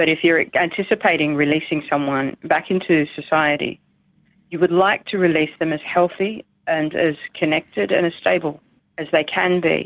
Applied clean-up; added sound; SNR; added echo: none; none; none; none.